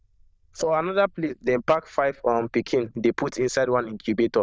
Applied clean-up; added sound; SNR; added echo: neural diffusion model UNIVERSE++.